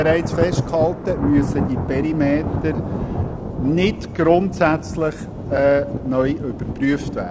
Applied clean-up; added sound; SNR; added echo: none; Thunder; 5 dB; none.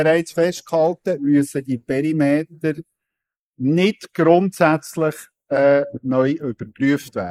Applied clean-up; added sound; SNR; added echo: neural mask model Resemble Enhance denoiser.